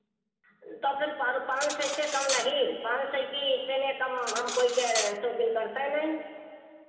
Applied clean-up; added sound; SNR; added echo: none; Cutlery, silverware; 8 dB; reverberation time 2.4 s.